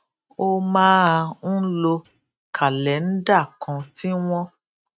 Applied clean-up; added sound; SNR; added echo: neural mask model RNNoise.